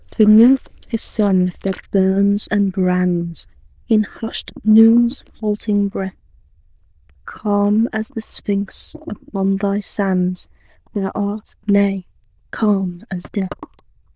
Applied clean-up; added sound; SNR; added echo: neural diffusion model UNIVERSE++.